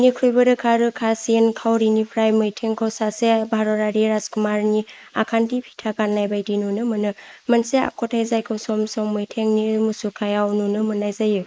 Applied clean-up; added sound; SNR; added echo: neural mask model Resemble Enhance denoiser.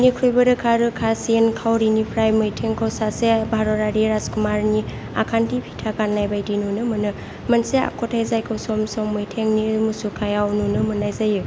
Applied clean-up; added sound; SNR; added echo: none; Engine; 14 dB; none.